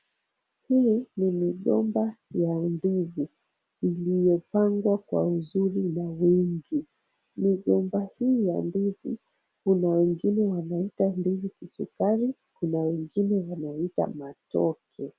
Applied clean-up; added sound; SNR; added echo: none; none; none; none.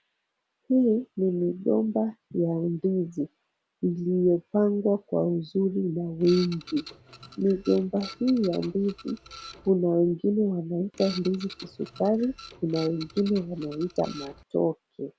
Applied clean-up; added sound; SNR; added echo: none; Printer; 17 dB; none.